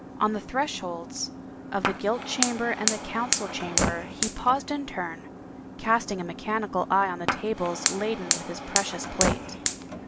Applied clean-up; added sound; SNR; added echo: none; Fire; 1 dB; none.